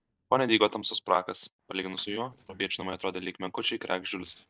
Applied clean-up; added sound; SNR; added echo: neural mask model DeepFilterNet 3.